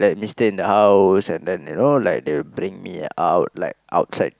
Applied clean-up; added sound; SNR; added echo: none; none; none; none.